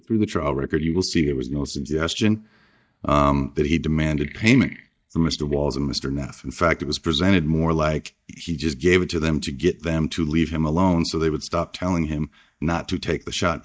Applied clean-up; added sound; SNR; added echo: neural mask model DeepFilterNet 3.